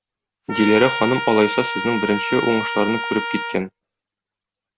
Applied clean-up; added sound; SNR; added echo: none; Trumpet; 5 dB; none.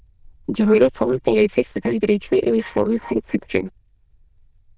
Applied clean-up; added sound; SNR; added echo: neural diffusion model UNIVERSE++.